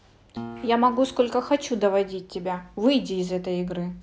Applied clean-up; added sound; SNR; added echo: none; Acoustic guitar; 19 dB; none.